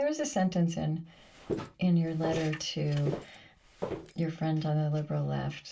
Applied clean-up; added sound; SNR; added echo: none; Walk, footsteps; 9 dB; reverberation time 0.2 s.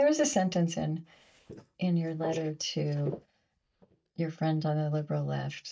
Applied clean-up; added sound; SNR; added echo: neural mask model DeepFilterNet 3.